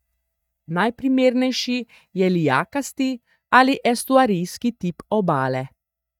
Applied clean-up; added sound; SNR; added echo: neural mask model DeepFilterNet 3.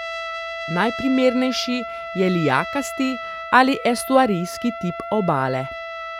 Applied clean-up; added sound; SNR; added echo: none; Trumpet; 9 dB; none.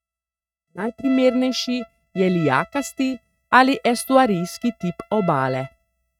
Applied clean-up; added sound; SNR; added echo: neural mask model RNNoise.